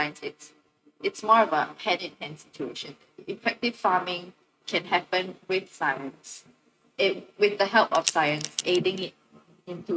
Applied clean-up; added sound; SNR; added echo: neural mask model RNNoise.